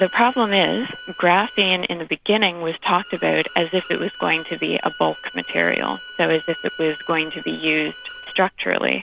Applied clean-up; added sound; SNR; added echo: none; Bowed string instrument; 16 dB; none.